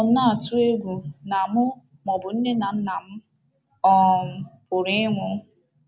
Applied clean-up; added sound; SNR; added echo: none; none; none; none.